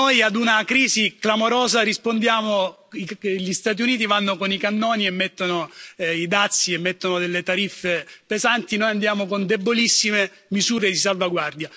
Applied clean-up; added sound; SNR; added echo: none; none; none; none.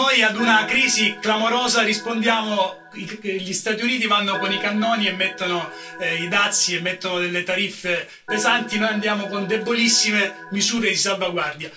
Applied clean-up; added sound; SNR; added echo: none; Organ; 15 dB; reverberation time 0.2 s.